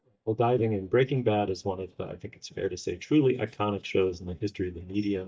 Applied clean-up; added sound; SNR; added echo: neural mask model DeepFilterNet 3.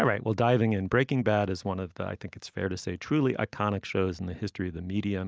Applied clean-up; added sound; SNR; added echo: none; none; none; none.